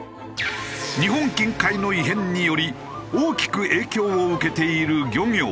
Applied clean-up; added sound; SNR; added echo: none; Wind instrument, woodwind instrument; 18 dB; none.